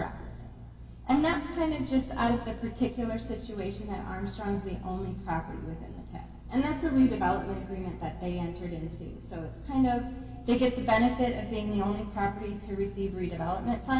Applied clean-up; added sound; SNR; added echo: none; none; none; reverberation time 2.1 s.